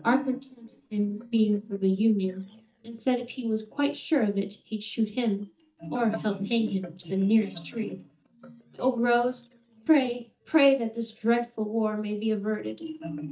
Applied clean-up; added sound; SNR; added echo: neural mask model DeepFilterNet 3.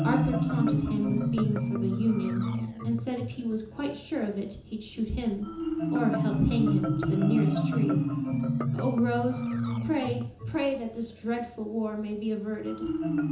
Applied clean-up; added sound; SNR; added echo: none; Marimba, xylophone; -1 dB; reverberation time 0.6 s.